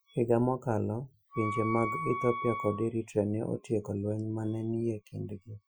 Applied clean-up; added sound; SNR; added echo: classical method Wiener filter.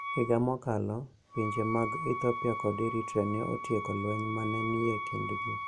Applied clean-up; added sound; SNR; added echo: none; Wind instrument, woodwind instrument; 5 dB; none.